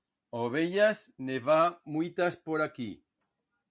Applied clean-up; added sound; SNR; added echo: none; none; none; none.